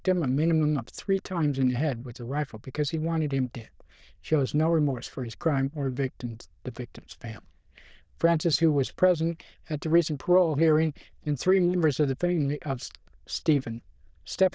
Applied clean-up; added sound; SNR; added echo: neural diffusion model UNIVERSE++.